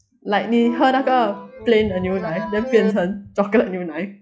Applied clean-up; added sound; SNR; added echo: classical method log-MMSE.